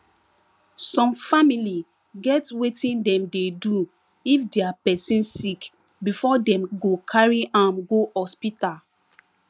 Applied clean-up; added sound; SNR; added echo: none; none; none; none.